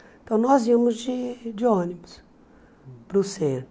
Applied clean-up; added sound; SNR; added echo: none; none; none; none.